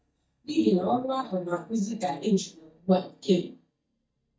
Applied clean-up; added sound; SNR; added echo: neural mask model DeepFilterNet 3.